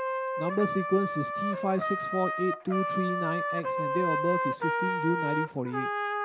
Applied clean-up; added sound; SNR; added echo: none; Trumpet; 0 dB; none.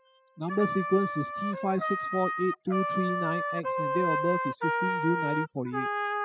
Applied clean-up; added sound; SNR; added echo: classical method spectral subtraction.